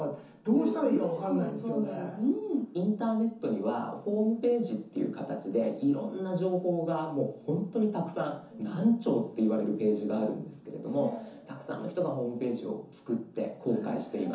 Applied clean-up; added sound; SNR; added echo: none; none; none; reverberation time 0.9 s.